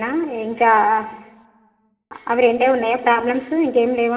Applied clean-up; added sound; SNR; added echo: none; none; none; reverberation time 1.2 s.